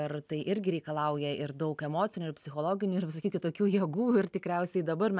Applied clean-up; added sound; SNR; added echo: none; none; none; none.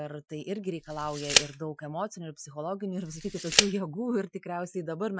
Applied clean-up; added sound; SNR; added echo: classical method Wiener filter.